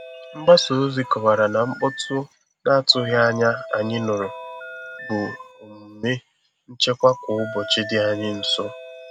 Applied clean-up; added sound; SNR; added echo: none; Doorbell + Telephone; 14 dB; none.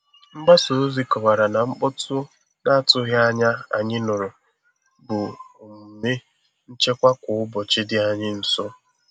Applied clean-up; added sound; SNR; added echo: none; none; none; none.